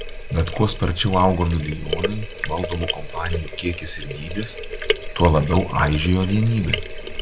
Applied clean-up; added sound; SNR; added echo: none; Sink (filling or washing); 6 dB; none.